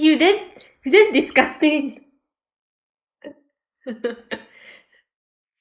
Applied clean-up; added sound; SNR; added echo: neural mask model Resemble Enhance denoiser.